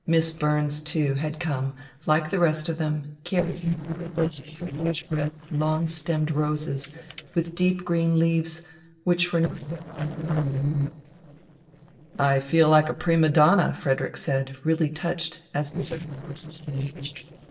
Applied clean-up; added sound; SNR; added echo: neural separator model SepFormer DNS4.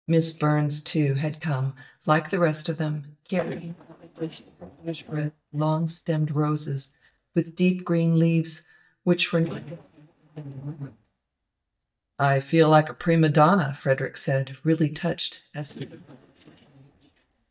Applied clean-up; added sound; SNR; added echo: neural mask model DeepFilterNet 3.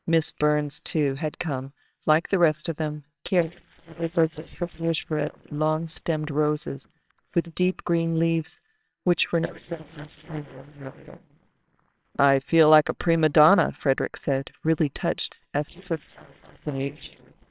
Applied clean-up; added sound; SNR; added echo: neural separator model SepFormer WHAMR!.